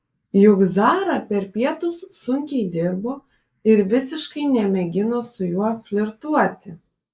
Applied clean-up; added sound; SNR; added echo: neural mask model Resemble Enhance denoiser.